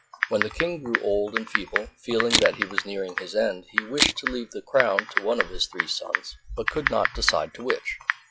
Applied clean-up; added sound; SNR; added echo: classical method log-MMSE.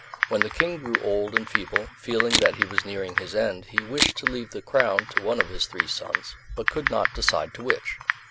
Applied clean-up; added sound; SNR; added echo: none; Camera + Typing; -1 dB; none.